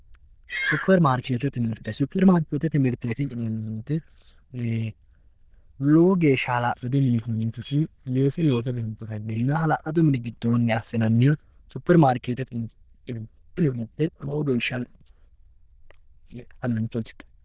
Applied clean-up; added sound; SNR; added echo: neural diffusion model UNIVERSE++.